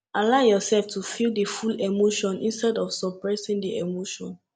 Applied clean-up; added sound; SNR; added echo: none; none; none; none.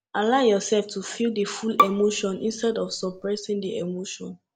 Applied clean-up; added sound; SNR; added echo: none; Bowed string instrument; 3 dB; none.